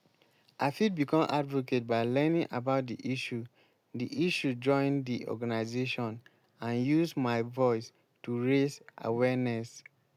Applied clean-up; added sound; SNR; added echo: none; none; none; none.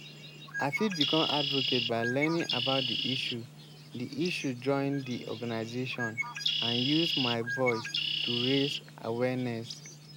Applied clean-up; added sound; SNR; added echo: none; Bird; 2 dB; none.